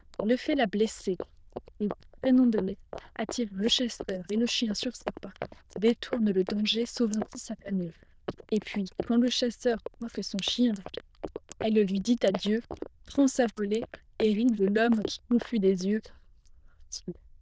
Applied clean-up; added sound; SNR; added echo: neural diffusion model UNIVERSE++.